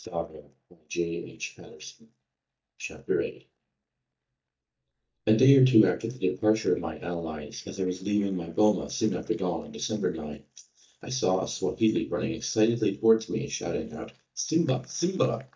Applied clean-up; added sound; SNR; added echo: neural mask model DeepFilterNet 3.